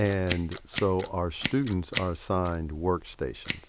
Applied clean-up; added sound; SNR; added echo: none; Scissors; 6 dB; none.